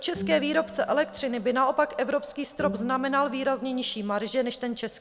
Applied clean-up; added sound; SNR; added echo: none; Bowed string instrument; 14 dB; none.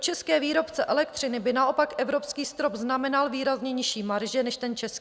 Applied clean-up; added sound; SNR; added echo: none; none; none; none.